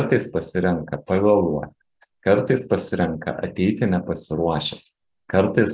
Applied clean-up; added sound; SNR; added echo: none; none; none; none.